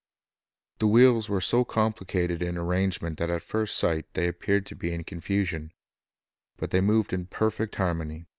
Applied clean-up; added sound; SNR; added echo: none; none; none; none.